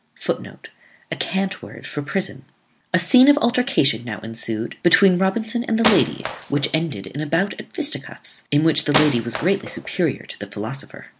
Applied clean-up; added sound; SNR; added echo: none; Wood; 6 dB; none.